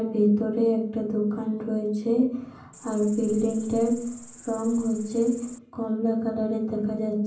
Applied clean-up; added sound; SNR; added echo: none; Cricket; 19 dB; reverberation time 0.6 s.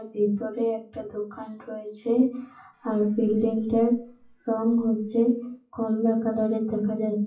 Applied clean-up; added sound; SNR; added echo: classical method WPE with log-MMSE.